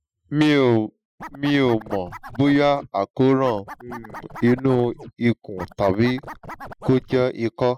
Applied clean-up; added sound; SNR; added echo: classical method Wiener filter.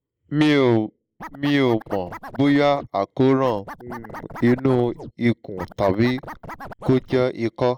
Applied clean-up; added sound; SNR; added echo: neural mask model Resemble Enhance denoiser.